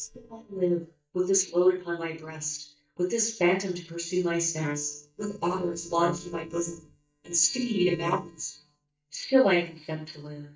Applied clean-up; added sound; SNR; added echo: neural mask model DeepFilterNet 3.